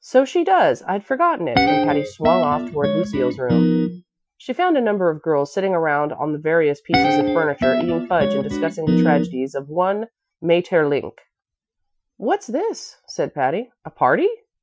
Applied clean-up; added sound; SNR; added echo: classical method Wiener filter.